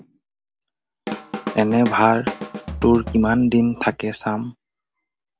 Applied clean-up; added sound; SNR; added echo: none; Drum kit; 10 dB; none.